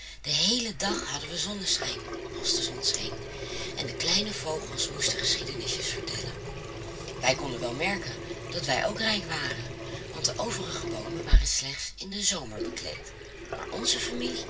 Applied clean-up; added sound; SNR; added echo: none; Sink (filling or washing) / Water tap, faucet; 2 dB; reverberation time 0.4 s.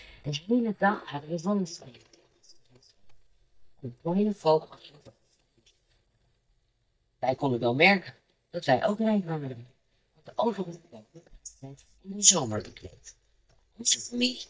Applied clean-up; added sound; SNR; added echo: neural mask model DeepFilterNet 3.